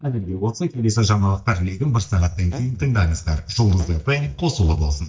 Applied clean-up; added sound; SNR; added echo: neural mask model DeepFilterNet 3.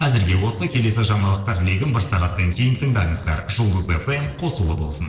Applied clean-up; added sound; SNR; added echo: neural separator model SepFormer DNS4.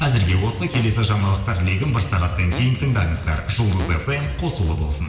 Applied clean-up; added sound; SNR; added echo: none; Fart; 17 dB; reverberation time 2.0 s.